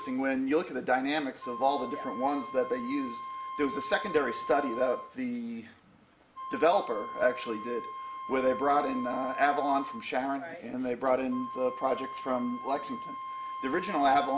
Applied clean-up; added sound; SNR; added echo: none; Wind instrument, woodwind instrument; 10 dB; none.